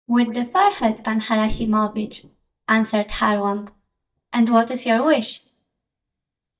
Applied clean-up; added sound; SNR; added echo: neural mask model DeepFilterNet 3.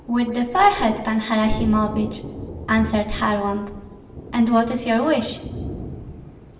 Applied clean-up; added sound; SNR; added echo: none; Thunder; 12 dB; reverberation time 0.9 s.